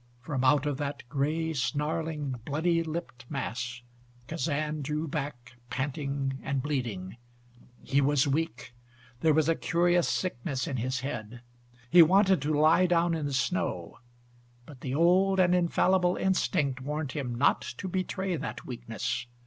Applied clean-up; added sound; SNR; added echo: none; none; none; none.